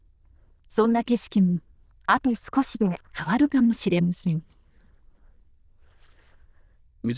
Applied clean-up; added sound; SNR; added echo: neural diffusion model UNIVERSE++.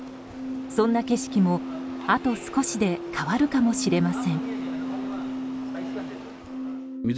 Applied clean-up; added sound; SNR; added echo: none; Keyboard (musical); 6 dB; none.